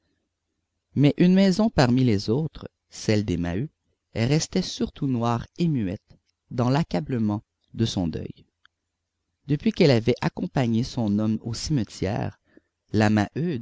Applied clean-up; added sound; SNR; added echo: none; none; none; none.